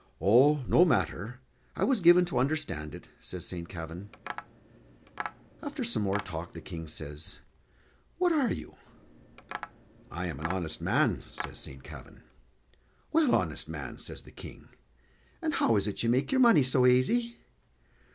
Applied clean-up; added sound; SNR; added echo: none; Tap; 14 dB; none.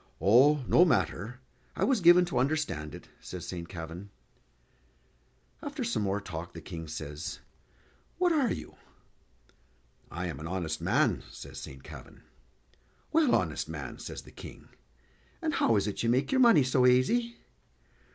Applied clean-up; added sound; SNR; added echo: none; none; none; none.